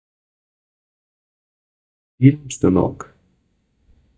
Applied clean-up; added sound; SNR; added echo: neural mask model DeepFilterNet 3.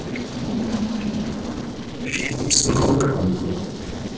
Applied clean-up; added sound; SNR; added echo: neural separator model SepFormer DNS4.